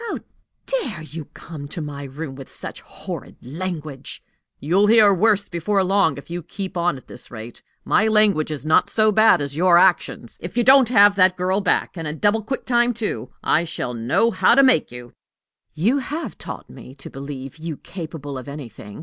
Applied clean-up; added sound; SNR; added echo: none; none; none; none.